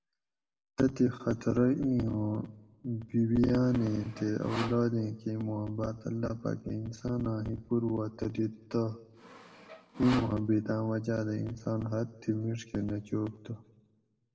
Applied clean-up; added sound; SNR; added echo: none; Sawing; 13 dB; reverberation time 1.0 s.